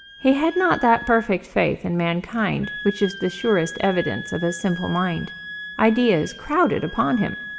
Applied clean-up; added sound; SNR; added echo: none; Wind instrument, woodwind instrument; 14 dB; reverberation time 1.4 s.